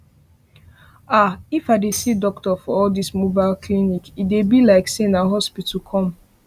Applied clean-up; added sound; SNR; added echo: none; Tambourine; 16 dB; none.